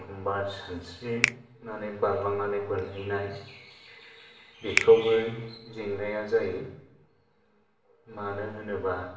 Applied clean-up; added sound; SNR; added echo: none; Finger snapping; 6 dB; reverberation time 0.8 s.